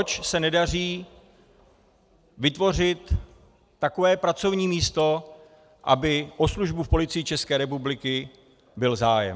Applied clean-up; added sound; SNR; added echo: none; none; none; none.